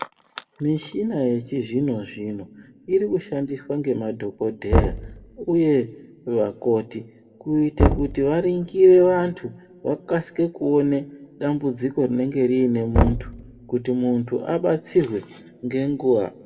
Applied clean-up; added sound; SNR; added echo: none; Knock; 5 dB; reverberation time 1.5 s.